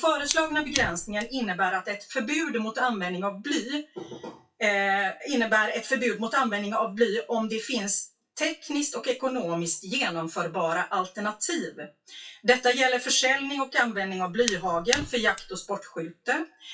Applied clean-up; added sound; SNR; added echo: classical method WPE with log-MMSE.